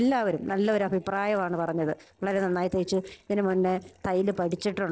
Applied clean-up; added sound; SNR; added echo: neural separator model SepFormer DNS4.